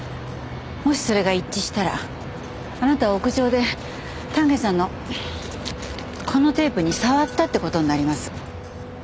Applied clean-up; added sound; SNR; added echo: none; none; none; none.